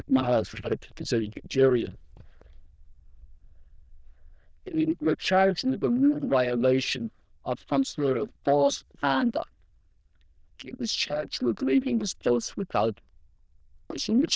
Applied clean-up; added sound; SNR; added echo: neural diffusion model UNIVERSE++.